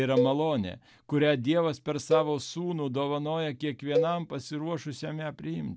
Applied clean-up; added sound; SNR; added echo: none; Cowbell; 5 dB; none.